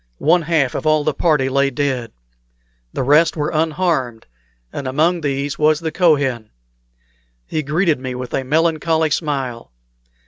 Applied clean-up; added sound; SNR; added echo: none; none; none; none.